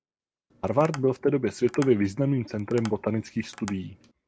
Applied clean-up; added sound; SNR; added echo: none; Tap; 20 dB; none.